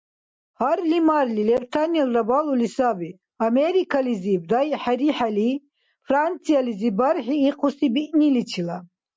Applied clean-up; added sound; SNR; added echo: none; none; none; none.